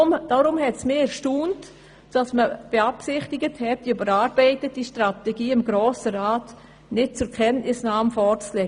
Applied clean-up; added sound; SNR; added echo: none; none; none; none.